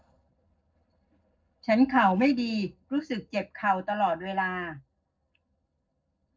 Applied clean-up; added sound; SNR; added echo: neural separator model SepFormer DNS4.